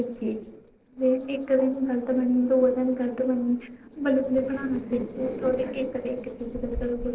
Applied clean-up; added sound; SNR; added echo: neural separator model SepFormer DNS4.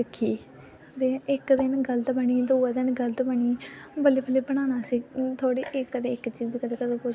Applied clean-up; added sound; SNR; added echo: none; none; none; none.